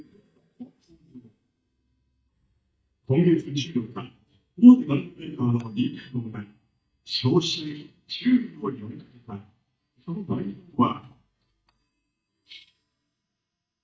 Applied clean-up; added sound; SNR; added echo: neural mask model DeepFilterNet 3.